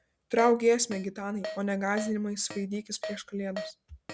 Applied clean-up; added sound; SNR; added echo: none; Keyboard (musical); 13 dB; none.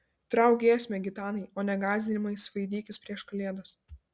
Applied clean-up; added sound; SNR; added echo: none; none; none; none.